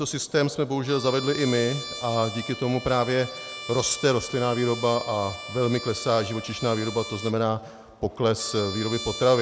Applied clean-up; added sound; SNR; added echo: none; Trumpet; 12 dB; none.